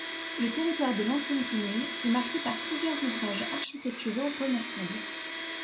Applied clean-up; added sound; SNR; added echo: none; Domestic sounds, home sounds; 3 dB; reverberation time 0.5 s.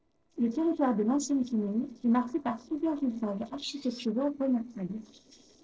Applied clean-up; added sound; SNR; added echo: neural separator model SepFormer DNS4.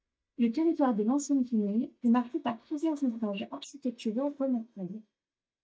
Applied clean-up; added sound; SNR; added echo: neural mask model DeepFilterNet 3.